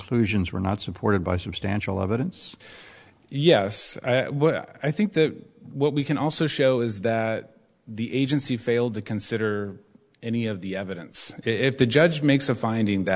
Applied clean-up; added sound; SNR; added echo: none; none; none; none.